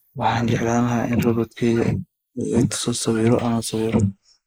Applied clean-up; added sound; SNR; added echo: neural mask model Resemble Enhance denoiser.